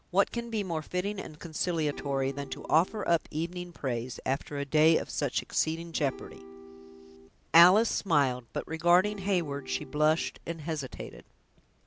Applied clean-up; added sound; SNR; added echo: none; Acoustic guitar / Strum; 16 dB; none.